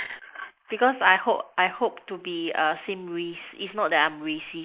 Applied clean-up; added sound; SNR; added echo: neural mask model Resemble Enhance denoiser.